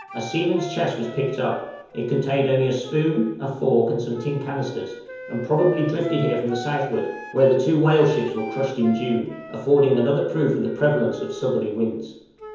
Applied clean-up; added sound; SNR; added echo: none; Wind instrument, woodwind instrument; 16 dB; reverberation time 0.9 s.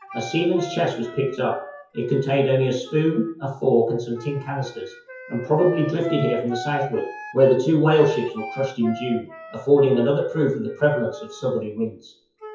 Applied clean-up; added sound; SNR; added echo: classical method WPE with log-MMSE.